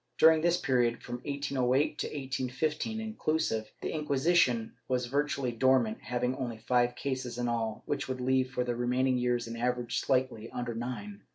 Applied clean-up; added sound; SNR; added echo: none; none; none; none.